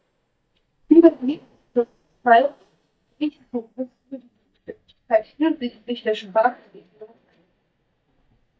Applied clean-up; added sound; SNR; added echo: neural mask model DeepFilterNet 3.